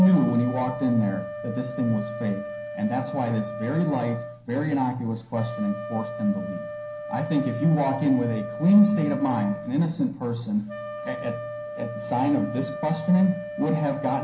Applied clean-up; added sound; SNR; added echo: none; Wind instrument, woodwind instrument; 10 dB; reverberation time 0.3 s.